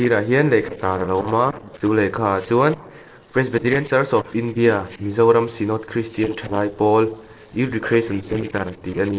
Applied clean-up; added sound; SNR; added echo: neural separator model SepFormer DNS4.